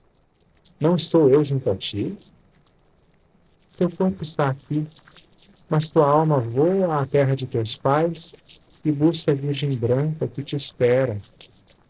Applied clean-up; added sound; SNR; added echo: neural separator model SepFormer DNS4.